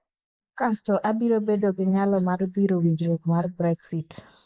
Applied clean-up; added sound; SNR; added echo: neural mask model Resemble Enhance denoiser.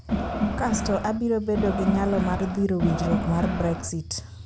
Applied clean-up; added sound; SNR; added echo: none; Crowd; 1 dB; none.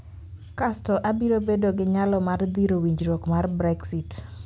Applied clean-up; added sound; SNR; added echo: none; none; none; none.